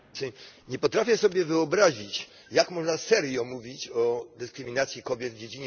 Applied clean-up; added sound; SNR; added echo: none; none; none; none.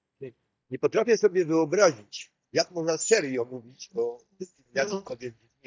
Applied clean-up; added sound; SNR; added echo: neural mask model DeepFilterNet 3.